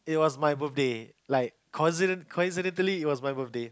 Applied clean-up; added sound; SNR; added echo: none; none; none; none.